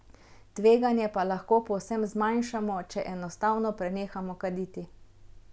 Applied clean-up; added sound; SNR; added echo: none; none; none; none.